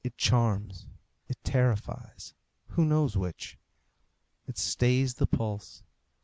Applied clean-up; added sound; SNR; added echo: none; none; none; none.